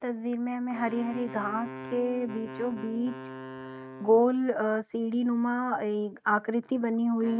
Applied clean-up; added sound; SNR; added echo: neural mask model RNNoise.